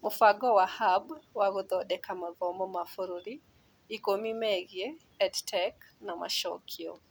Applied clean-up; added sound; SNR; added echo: none; none; none; none.